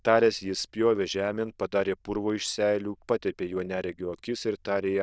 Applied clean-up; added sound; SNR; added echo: neural diffusion model UNIVERSE++.